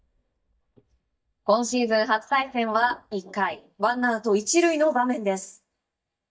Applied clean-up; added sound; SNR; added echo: neural mask model DeepFilterNet 3.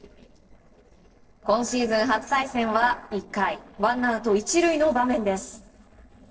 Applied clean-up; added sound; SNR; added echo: neural separator model SepFormer DNS4.